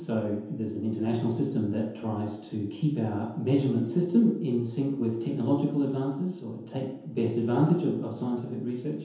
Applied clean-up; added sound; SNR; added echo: none; none; none; reverberation time 0.9 s.